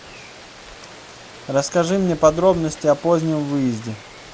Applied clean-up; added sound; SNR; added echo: none; Rain; 18 dB; none.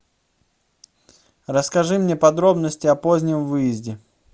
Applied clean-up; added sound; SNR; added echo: none; none; none; none.